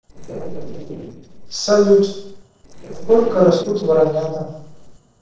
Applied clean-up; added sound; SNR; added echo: neural separator model SepFormer DNS4.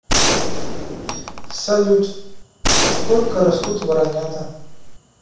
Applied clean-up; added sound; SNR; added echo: none; Gunshot, gunfire; 0 dB; reverberation time 0.7 s.